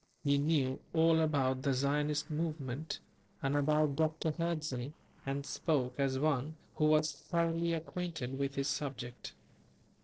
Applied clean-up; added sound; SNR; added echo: neural separator model SepFormer DNS4.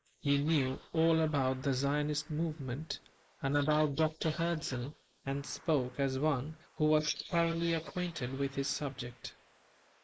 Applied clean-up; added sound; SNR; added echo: neural mask model Resemble Enhance denoiser.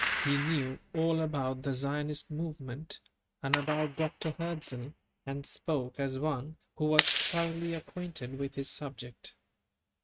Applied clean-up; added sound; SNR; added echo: neural mask model RNNoise.